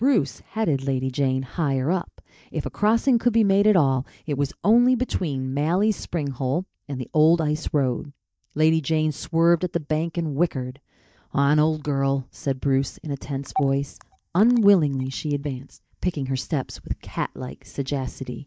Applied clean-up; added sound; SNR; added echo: neural mask model DeepFilterNet 3.